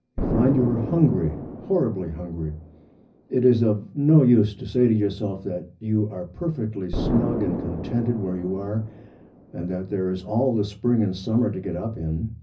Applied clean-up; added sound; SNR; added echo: none; Explosion; 10 dB; reverberation time 0.4 s.